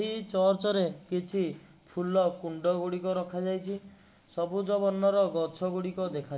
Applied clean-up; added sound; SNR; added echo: none; none; none; none.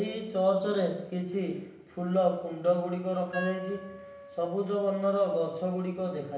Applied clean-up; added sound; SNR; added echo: none; Wind instrument, woodwind instrument; 14 dB; reverberation time 0.8 s.